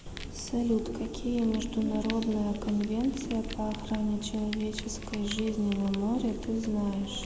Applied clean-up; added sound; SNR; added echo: none; Fire; 16 dB; none.